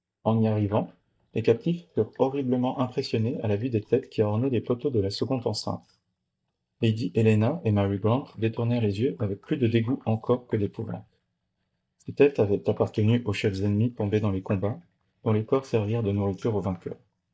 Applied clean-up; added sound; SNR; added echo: neural mask model DeepFilterNet 3.